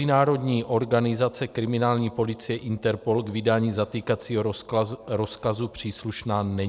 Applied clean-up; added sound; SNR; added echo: none; none; none; none.